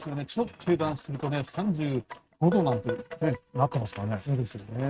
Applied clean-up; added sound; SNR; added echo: neural mask model RNNoise.